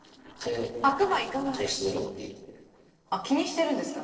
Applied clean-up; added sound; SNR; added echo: neural separator model SepFormer DNS4.